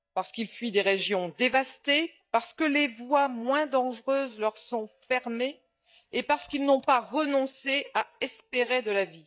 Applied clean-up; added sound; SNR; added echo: neural mask model DeepFilterNet 3.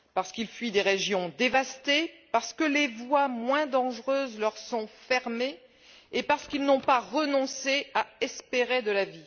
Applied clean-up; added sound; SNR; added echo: none; none; none; none.